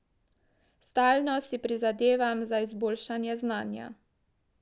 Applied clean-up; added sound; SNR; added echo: none; none; none; none.